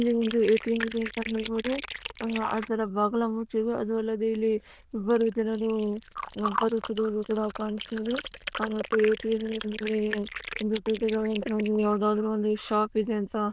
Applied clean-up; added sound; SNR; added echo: neural diffusion model UNIVERSE++.